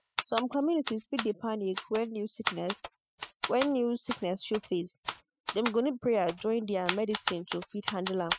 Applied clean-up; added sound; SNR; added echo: classical method spectral subtraction.